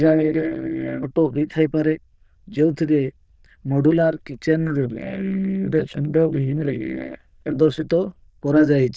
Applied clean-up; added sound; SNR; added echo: neural diffusion model UNIVERSE++.